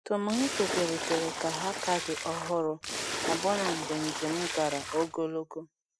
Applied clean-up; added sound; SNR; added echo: none; Splash, splatter; 3 dB; none.